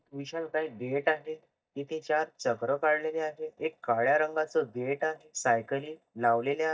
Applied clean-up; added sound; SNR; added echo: neural mask model DeepFilterNet 3.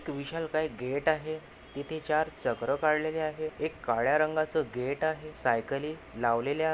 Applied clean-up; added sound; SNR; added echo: none; none; none; none.